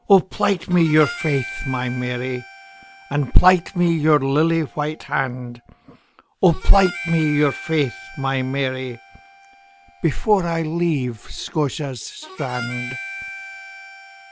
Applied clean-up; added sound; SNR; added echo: none; Harmonica; 16 dB; none.